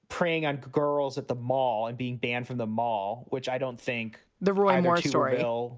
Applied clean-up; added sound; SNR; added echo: none; none; none; none.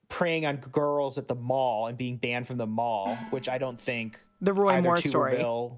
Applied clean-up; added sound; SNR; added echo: none; Gong; 17 dB; none.